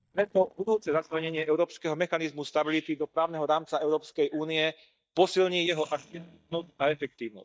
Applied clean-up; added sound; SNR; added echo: neural mask model DeepFilterNet 3.